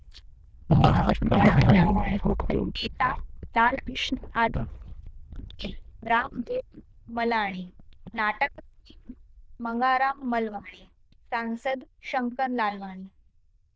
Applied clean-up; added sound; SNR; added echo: neural diffusion model UNIVERSE++.